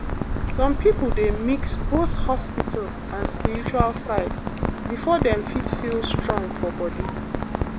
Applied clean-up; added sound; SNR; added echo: none; Rain; 0 dB; none.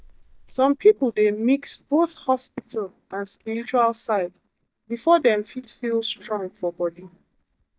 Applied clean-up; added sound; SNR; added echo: neural mask model DeepFilterNet 3.